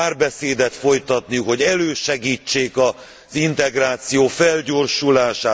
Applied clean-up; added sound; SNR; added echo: none; none; none; none.